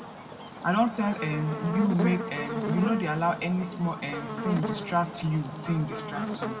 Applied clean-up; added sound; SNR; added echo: none; Buzz; 6 dB; reverberation time 1.2 s.